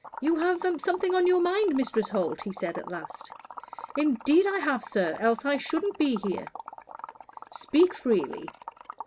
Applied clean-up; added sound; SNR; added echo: none; Liquid; 15 dB; none.